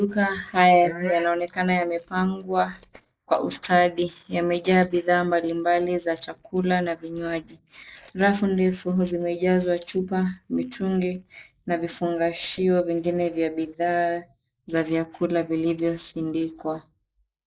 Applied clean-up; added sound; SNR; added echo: neural mask model Resemble Enhance denoiser.